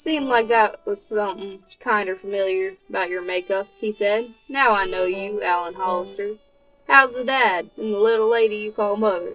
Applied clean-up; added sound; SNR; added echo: neural separator model SepFormer DNS4.